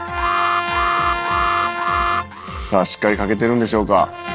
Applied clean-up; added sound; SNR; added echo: neural separator model SepFormer DNS4.